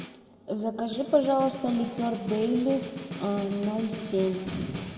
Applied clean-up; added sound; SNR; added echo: none; Snare drum; 12 dB; reverberation time 1.6 s.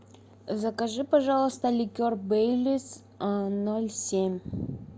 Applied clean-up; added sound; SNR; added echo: none; none; none; none.